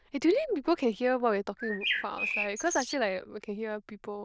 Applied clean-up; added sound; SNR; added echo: neural diffusion model UNIVERSE++.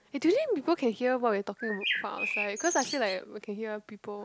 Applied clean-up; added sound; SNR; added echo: none; Bird; 4 dB; none.